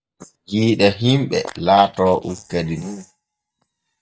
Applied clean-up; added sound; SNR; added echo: neural mask model DeepFilterNet 3.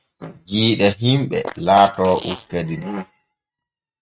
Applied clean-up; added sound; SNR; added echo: neural mask model RNNoise.